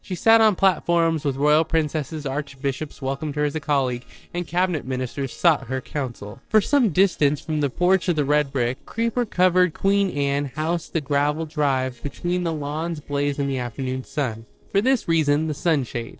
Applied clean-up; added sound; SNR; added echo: neural separator model SepFormer DNS4.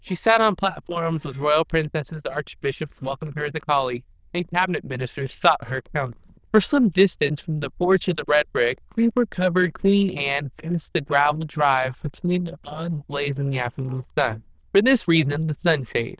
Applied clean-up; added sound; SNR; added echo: neural diffusion model UNIVERSE++.